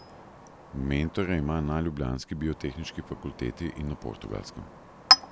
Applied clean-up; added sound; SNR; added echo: none; Chink, clink; 0 dB; none.